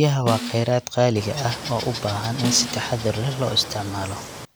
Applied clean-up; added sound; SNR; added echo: none; Snare drum + Water / Bird; 9 dB; none.